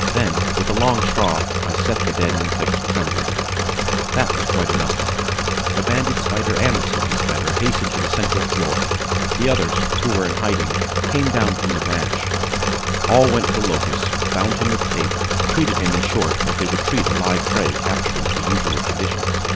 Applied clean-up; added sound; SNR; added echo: none; Engine / Mechanisms; -4 dB; none.